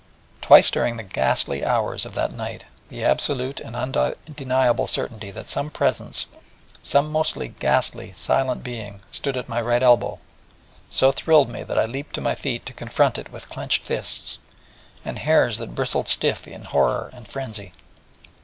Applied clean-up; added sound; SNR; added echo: none; none; none; none.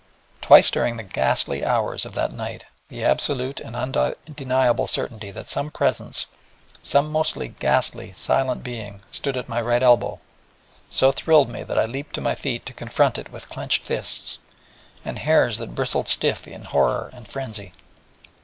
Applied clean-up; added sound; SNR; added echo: neural mask model Resemble Enhance denoiser.